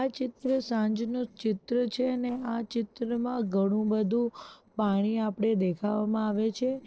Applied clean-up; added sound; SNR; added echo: neural separator model SepFormer DNS4.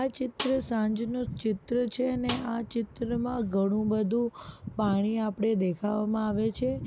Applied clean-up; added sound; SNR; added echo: none; Snare drum; 13 dB; none.